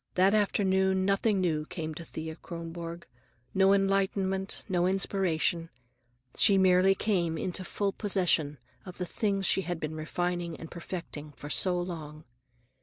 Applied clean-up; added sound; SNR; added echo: none; none; none; none.